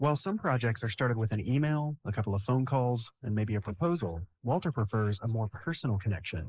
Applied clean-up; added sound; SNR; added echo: neural mask model Resemble Enhance denoiser.